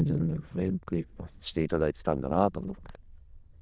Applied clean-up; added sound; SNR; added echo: neural diffusion model UNIVERSE++.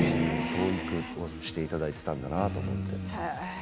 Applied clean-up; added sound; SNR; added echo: none; Drum; 4 dB; none.